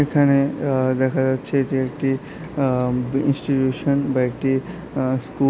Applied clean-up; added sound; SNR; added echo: none; none; none; none.